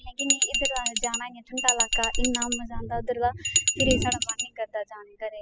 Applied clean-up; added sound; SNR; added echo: classical method spectral subtraction.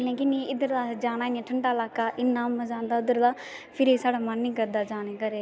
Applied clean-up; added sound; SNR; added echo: none; none; none; none.